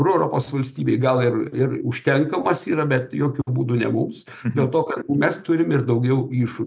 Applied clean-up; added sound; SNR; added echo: none; none; none; none.